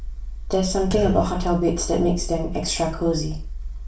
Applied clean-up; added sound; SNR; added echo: none; Thump, thud; 12 dB; reverberation time 0.3 s.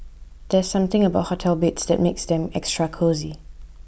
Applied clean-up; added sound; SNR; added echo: none; none; none; none.